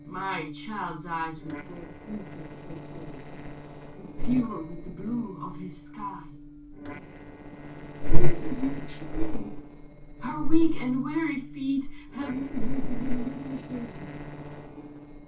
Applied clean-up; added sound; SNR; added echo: neural separator model SepFormer DNS4.